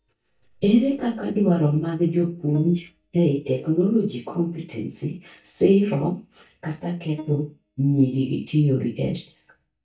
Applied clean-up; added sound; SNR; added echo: neural mask model DeepFilterNet 3.